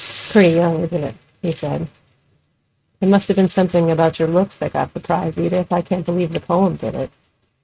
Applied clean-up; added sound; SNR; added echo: neural mask model RNNoise.